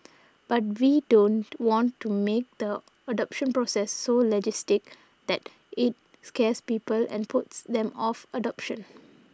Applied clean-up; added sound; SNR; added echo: none; none; none; none.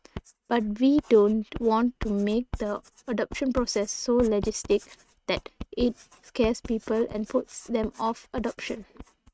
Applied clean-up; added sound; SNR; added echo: neural mask model RNNoise.